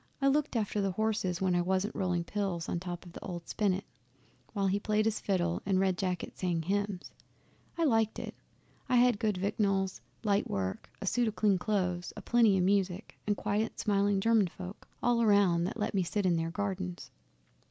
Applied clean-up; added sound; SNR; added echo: none; none; none; none.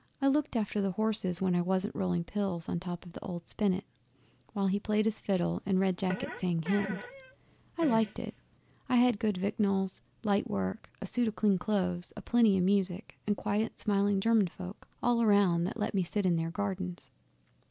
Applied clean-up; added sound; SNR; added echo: none; Fart; 13 dB; none.